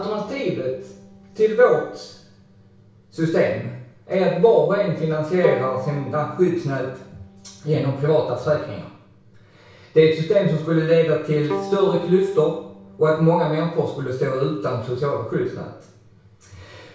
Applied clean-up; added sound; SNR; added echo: none; Bowed string instrument; 17 dB; reverberation time 0.6 s.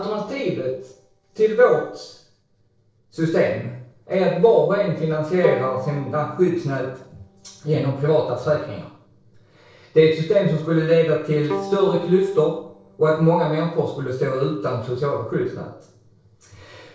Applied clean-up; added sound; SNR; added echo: neural separator model SepFormer DNS4.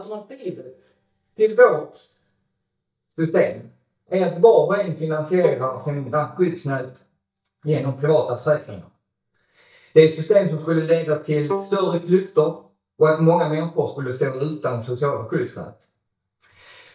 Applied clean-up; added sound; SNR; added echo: neural mask model DeepFilterNet 3.